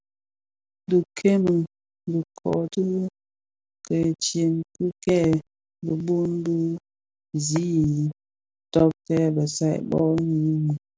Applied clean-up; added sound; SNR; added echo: none; none; none; none.